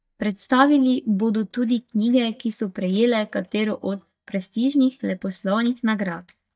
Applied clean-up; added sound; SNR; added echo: neural mask model DeepFilterNet 3.